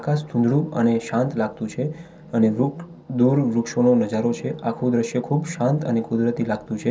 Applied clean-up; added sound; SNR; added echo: none; none; none; none.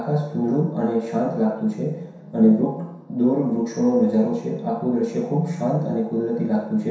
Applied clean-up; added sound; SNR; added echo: none; none; none; reverberation time 0.7 s.